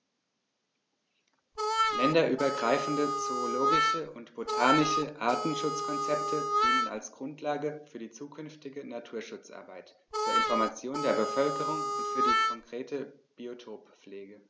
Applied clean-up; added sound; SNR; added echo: none; Harmonica; -3 dB; none.